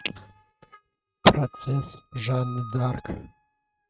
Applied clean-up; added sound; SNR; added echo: neural mask model RNNoise.